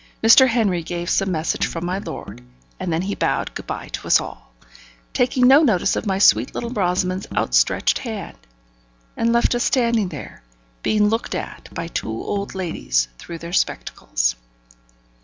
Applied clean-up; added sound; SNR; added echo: none; Musical instrument; 17 dB; none.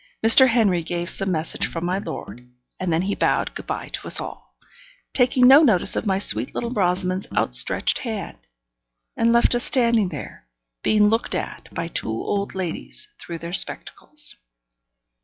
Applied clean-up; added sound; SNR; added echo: classical method log-MMSE.